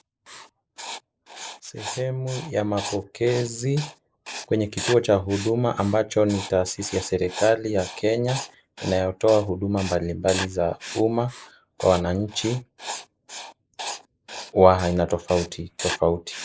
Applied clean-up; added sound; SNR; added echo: neural mask model Resemble Enhance denoiser.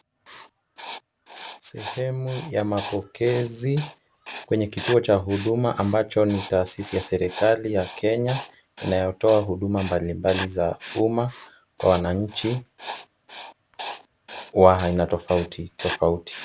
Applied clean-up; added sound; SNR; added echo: none; Writing; 13 dB; none.